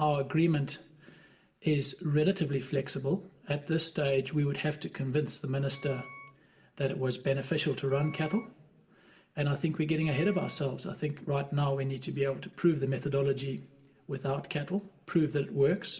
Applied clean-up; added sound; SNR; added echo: none; Wind instrument, woodwind instrument; 20 dB; reverberation time 0.6 s.